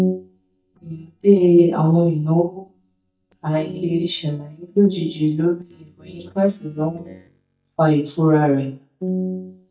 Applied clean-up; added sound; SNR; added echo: neural mask model DeepFilterNet 3.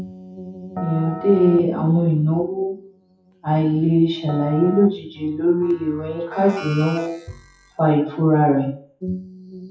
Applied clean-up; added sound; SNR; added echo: classical method WPE with log-MMSE.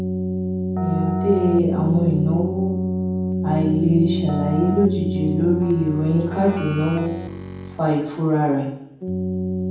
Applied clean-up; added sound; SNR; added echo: none; Keyboard (musical); 2 dB; reverberation time 0.9 s.